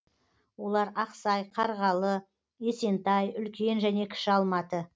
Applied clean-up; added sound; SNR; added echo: none; none; none; none.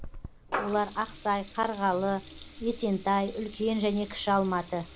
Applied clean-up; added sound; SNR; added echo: none; Water tap, faucet / Liquid; 12 dB; none.